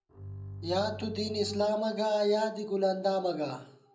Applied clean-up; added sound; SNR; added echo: none; Bowed string instrument; 13 dB; reverberation time 0.5 s.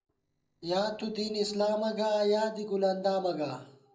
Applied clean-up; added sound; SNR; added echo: neural separator model SepFormer DNS4.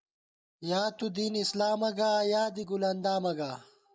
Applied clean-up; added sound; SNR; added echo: none; none; none; none.